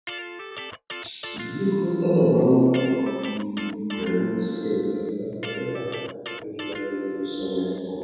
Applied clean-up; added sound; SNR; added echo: none; Electric guitar; 13 dB; reverberation time 2.1 s.